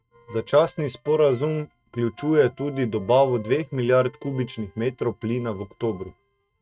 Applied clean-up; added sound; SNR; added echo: neural mask model RNNoise.